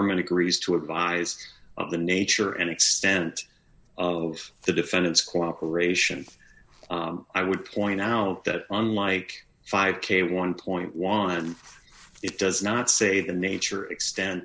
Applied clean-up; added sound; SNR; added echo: none; none; none; none.